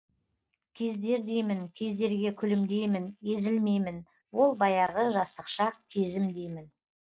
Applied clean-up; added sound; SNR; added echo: neural mask model Resemble Enhance denoiser.